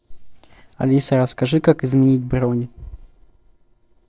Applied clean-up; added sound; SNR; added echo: neural separator model SepFormer DNS4.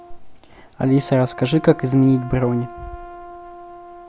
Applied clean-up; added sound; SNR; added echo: none; Brass instrument; 18 dB; none.